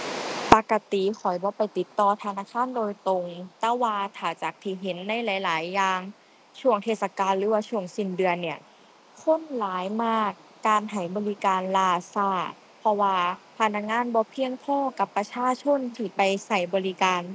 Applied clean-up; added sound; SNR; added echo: none; none; none; none.